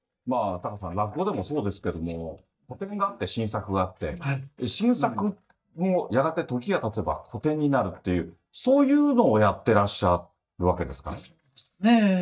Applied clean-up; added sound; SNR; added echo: neural mask model DeepFilterNet 3.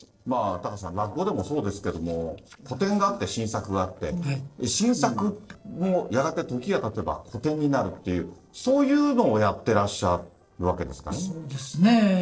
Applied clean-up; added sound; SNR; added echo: neural separator model SepFormer DNS4.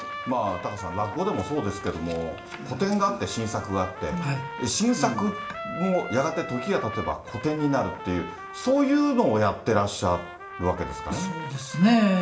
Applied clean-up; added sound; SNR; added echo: none; Trumpet; 12 dB; reverberation time 0.4 s.